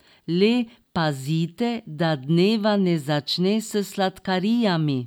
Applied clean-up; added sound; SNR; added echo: none; none; none; none.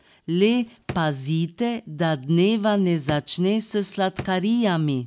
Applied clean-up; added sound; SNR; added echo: none; Drawer open or close; 17 dB; none.